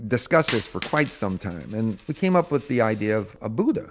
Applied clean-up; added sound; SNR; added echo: none; Coin (dropping); 14 dB; none.